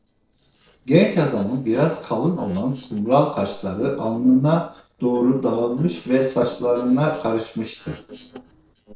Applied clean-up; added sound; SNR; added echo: neural separator model SepFormer DNS4.